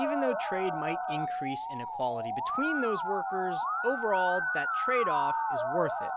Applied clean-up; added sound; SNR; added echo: none; Musical instrument; -1 dB; none.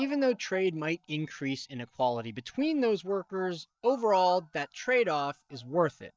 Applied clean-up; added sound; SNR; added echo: neural mask model DeepFilterNet 3.